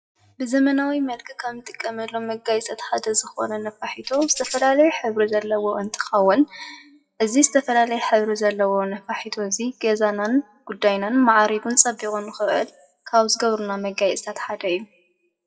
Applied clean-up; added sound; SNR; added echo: classical method WPE with log-MMSE.